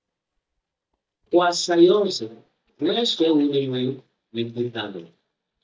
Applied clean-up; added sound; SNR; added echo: neural mask model DeepFilterNet 3.